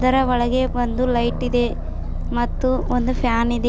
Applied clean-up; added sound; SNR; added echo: none; Aircraft; 3 dB; none.